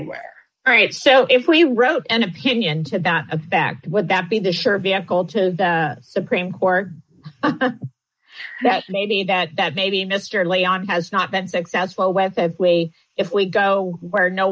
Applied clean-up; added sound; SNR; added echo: neural mask model Resemble Enhance denoiser.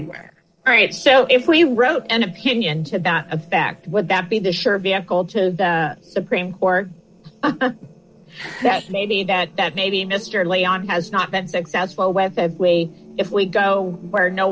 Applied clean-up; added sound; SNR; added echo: neural separator model SepFormer DNS4.